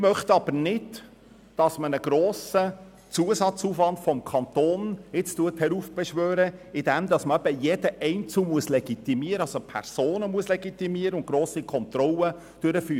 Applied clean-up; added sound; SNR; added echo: none; none; none; none.